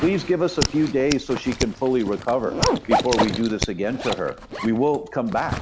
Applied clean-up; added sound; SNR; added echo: none; Hands + Zipper (clothing); 4 dB; none.